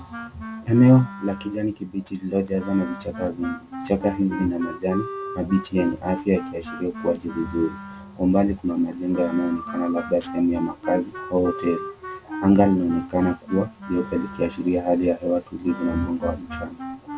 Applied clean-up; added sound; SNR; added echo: none; Wind instrument, woodwind instrument; 12 dB; none.